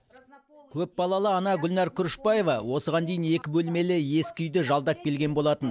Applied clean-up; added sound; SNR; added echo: none; none; none; none.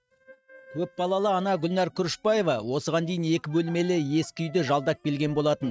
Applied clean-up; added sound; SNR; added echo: neural mask model RNNoise.